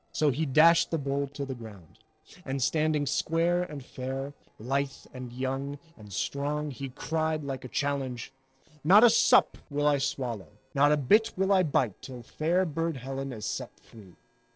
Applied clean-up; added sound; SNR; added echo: neural separator model SepFormer DNS4.